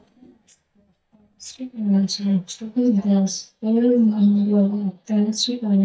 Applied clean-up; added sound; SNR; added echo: neural mask model DeepFilterNet 3.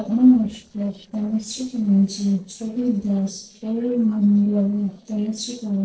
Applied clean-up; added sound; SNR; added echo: neural separator model SepFormer DNS4.